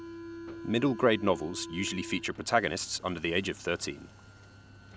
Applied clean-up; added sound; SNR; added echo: none; Subway, metro, underground; 14 dB; none.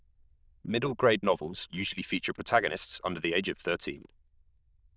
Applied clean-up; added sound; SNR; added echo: neural diffusion model UNIVERSE++.